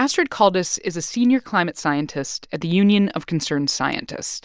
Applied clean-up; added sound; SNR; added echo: none; none; none; none.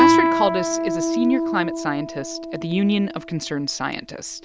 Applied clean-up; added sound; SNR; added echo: none; Guitar; -2 dB; none.